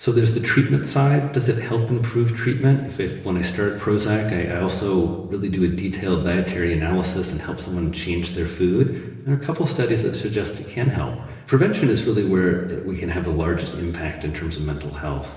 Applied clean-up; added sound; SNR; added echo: none; none; none; reverberation time 1.0 s.